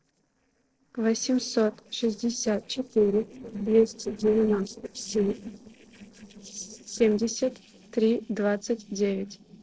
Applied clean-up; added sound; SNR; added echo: neural separator model SepFormer DNS4.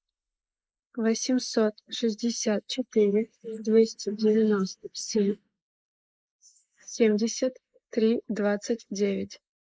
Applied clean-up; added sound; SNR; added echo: neural mask model Resemble Enhance denoiser.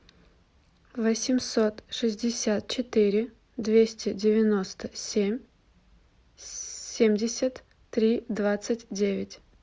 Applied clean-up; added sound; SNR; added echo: none; none; none; none.